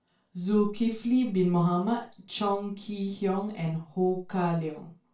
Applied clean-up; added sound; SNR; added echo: none; none; none; reverberation time 0.2 s.